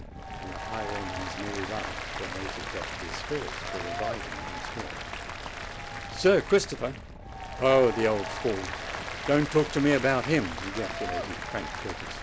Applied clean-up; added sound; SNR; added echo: none; Applause + Boat, Water vehicle; 6 dB; none.